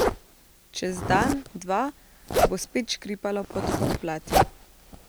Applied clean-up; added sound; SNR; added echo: none; Zipper (clothing); -2 dB; none.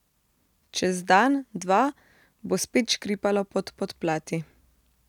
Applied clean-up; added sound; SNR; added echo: none; none; none; none.